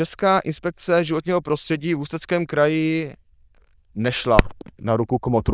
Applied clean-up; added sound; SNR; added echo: neural diffusion model UNIVERSE++.